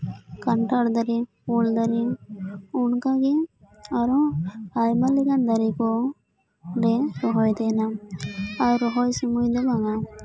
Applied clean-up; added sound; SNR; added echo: none; none; none; none.